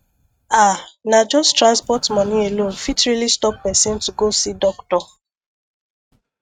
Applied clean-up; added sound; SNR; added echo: neural mask model RNNoise.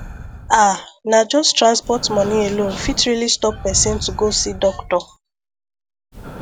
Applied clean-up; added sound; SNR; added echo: none; Breathing; 13 dB; none.